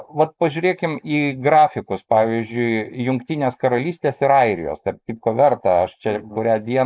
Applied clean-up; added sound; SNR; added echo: neural mask model Resemble Enhance denoiser.